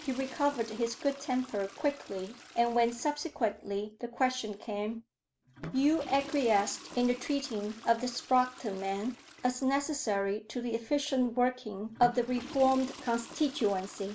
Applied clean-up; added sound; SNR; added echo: none; Toilet flush / Water; 18 dB; none.